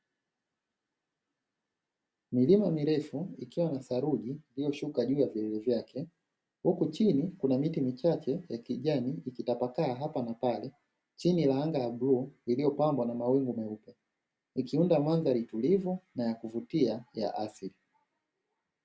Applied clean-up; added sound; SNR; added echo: none; none; none; none.